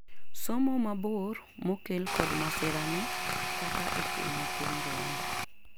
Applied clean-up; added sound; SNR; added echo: none; Tools; 1 dB; none.